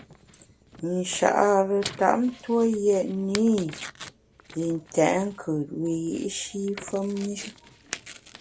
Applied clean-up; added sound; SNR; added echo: none; Tearing; 17 dB; none.